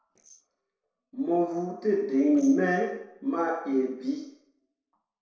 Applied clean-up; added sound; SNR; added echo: neural separator model SepFormer DNS4.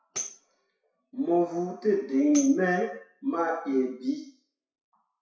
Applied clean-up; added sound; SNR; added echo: classical method WPE with log-MMSE.